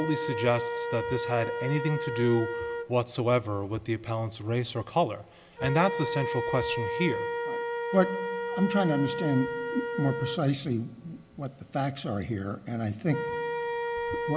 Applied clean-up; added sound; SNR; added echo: none; Wind instrument, woodwind instrument; 4 dB; none.